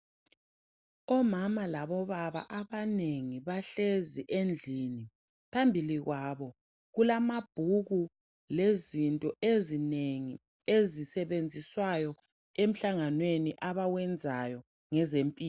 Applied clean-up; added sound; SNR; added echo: none; none; none; none.